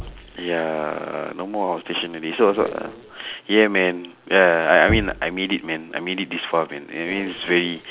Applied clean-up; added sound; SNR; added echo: none; Knock; 15 dB; none.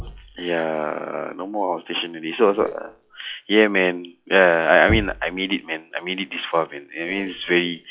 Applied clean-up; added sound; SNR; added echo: classical method log-MMSE.